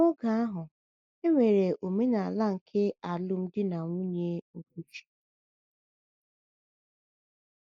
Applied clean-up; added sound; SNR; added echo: neural mask model Resemble Enhance denoiser.